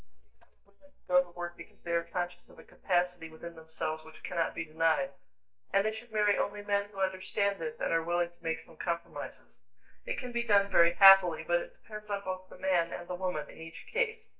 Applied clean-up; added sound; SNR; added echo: neural mask model DeepFilterNet 3.